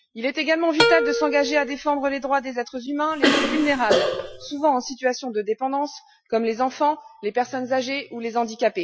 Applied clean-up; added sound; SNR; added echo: classical method Wiener filter.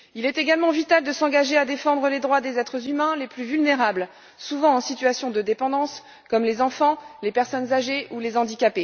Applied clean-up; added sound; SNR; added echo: none; none; none; none.